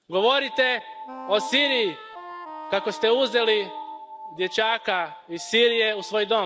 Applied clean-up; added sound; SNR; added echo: none; Piano + Wind instrument, woodwind instrument; 14 dB; none.